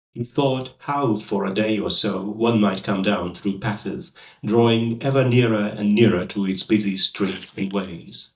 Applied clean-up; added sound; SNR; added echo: neural mask model DeepFilterNet 3.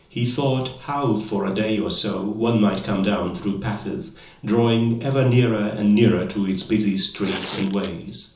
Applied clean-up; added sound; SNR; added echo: none; Tearing; 8 dB; reverberation time 0.6 s.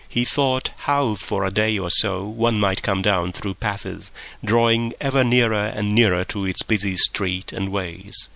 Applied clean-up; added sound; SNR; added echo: none; none; none; none.